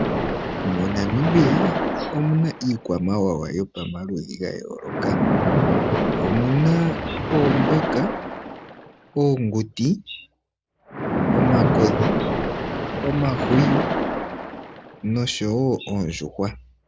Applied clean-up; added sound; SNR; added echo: none; Splash, splatter; 0 dB; none.